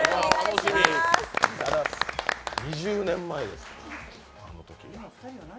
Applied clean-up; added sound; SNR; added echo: none; none; none; none.